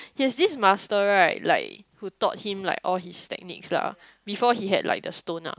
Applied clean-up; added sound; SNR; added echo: none; none; none; none.